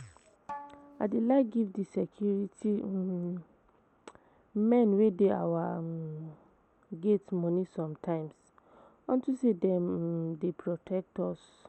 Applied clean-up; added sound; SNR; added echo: none; Bowed string instrument; 18 dB; none.